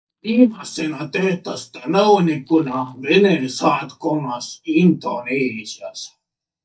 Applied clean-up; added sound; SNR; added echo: neural mask model DeepFilterNet 3.